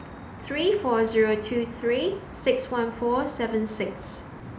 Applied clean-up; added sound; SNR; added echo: none; Traffic noise, roadway noise; 16 dB; none.